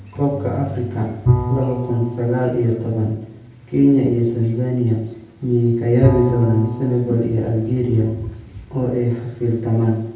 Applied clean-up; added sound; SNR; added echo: none; Bowed string instrument; 7 dB; reverberation time 0.8 s.